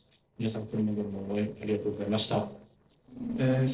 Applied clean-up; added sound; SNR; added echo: neural separator model SepFormer DNS4.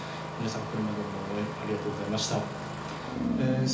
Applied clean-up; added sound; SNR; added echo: none; Engine starting; 1 dB; reverberation time 0.4 s.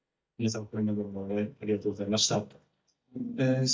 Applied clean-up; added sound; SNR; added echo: neural mask model DeepFilterNet 3.